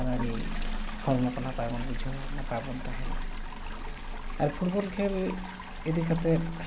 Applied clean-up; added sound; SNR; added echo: none; Toilet flush; 13 dB; none.